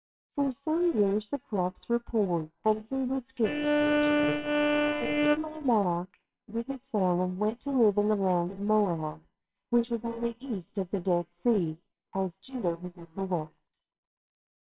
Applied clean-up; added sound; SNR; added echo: neural separator model SepFormer WHAMR!.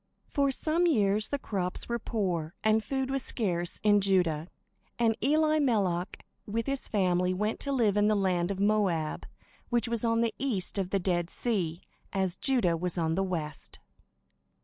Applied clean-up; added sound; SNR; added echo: none; none; none; none.